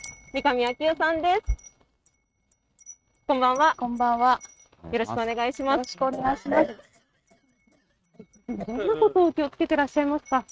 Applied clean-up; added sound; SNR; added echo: neural mask model RNNoise.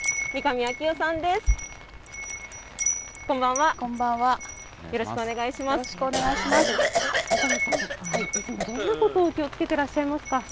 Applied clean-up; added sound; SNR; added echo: none; Wind chime + Cough; 2 dB; none.